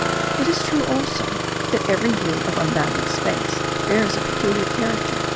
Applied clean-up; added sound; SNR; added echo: none; Engine starting; -1 dB; none.